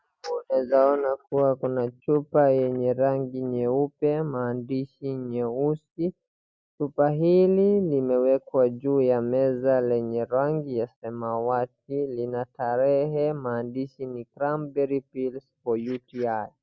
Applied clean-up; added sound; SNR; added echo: none; none; none; none.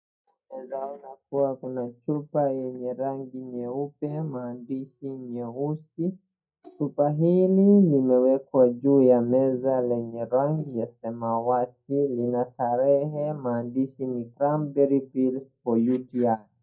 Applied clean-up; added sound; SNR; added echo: neural mask model DeepFilterNet 3.